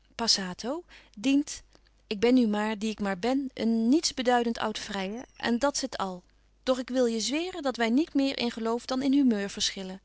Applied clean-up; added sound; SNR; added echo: neural separator model SepFormer DNS4.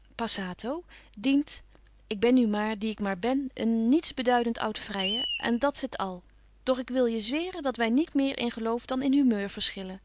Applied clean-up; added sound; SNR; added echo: none; Screech; 12 dB; none.